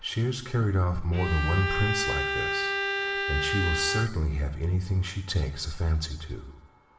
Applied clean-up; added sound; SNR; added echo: none; Bowed string instrument; 2 dB; reverberation time 0.8 s.